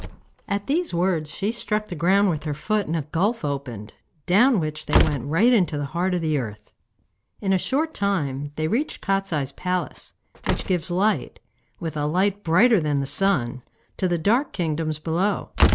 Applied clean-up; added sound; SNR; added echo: none; Slam; 8 dB; none.